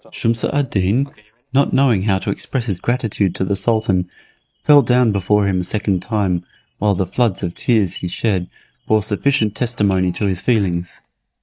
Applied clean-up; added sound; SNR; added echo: neural mask model DeepFilterNet 3.